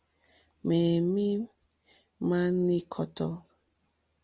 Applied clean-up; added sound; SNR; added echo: none; none; none; none.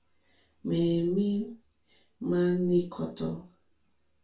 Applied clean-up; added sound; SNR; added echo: none; none; none; reverberation time 0.2 s.